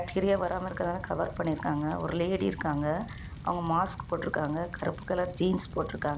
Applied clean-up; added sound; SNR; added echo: none; Fire; 12 dB; none.